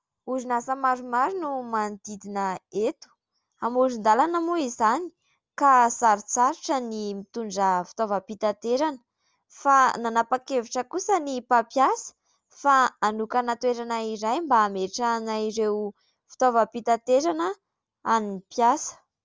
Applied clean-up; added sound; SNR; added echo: none; none; none; none.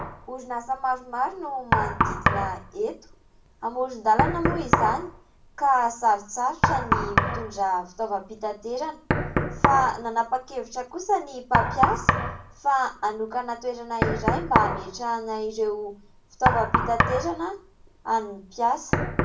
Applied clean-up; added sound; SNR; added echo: none; Knock; 1 dB; reverberation time 0.3 s.